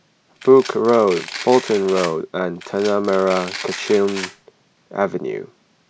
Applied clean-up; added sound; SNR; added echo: none; Domestic sounds, home sounds; 13 dB; none.